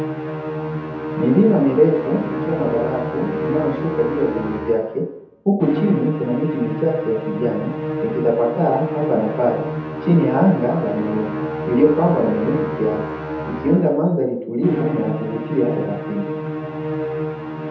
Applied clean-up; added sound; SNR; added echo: none; Musical instrument; 5 dB; reverberation time 0.7 s.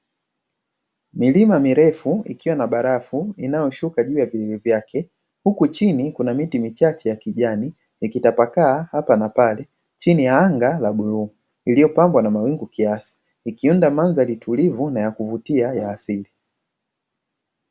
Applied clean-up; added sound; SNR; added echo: none; none; none; none.